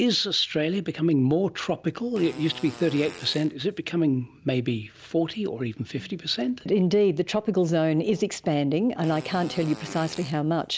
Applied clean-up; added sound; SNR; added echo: none; Fart; 18 dB; none.